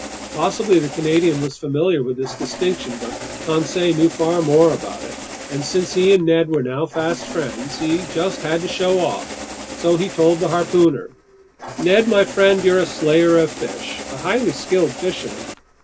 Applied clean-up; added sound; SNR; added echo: none; Engine starting; 13 dB; none.